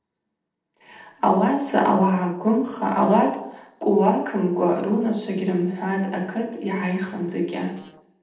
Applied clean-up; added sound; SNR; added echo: neural separator model SepFormer DNS4.